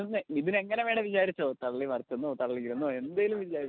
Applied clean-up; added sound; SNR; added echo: none; none; none; none.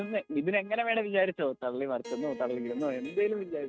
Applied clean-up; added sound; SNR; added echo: neural mask model RNNoise.